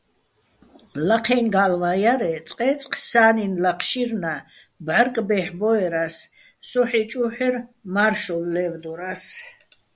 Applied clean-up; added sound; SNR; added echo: none; none; none; none.